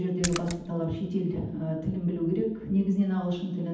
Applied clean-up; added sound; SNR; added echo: none; Splash, splatter; 9 dB; reverberation time 0.8 s.